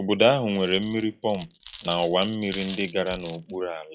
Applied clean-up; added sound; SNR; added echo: classical method log-MMSE.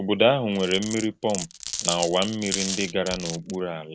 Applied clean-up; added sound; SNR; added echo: none; Glass; 8 dB; none.